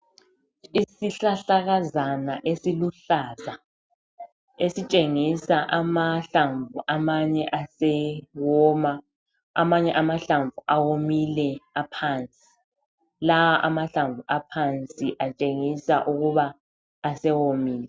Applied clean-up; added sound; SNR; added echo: none; none; none; none.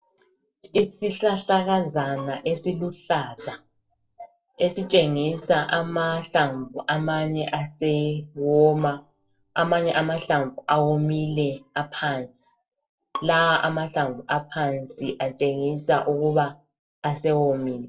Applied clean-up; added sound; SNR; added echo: neural separator model SepFormer DNS4.